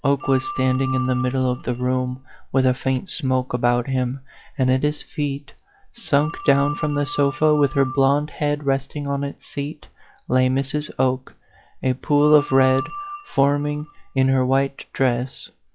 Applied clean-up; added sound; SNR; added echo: classical method log-MMSE.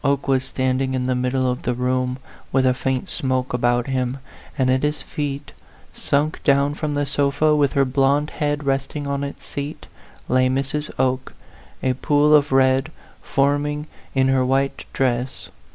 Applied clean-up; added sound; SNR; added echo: none; none; none; none.